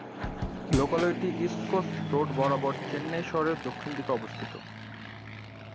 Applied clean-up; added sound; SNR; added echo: none; Drum / Drum kit + Fixed-wing aircraft, airplane; 4 dB; none.